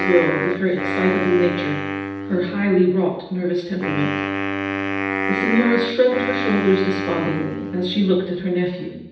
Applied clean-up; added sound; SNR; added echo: none; Wind instrument, woodwind instrument; 4 dB; reverberation time 0.9 s.